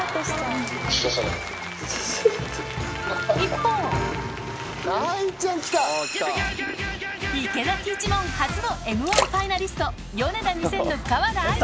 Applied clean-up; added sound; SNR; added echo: none; Splash, splatter; 5 dB; none.